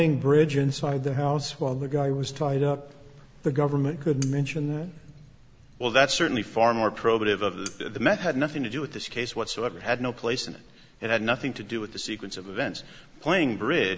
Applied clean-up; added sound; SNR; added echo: none; Cutlery, silverware; 16 dB; none.